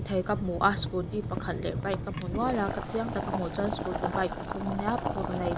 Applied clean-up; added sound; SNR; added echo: none; Boiling; 2 dB; none.